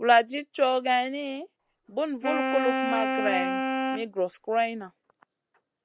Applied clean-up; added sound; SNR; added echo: none; Wind instrument, woodwind instrument; 2 dB; none.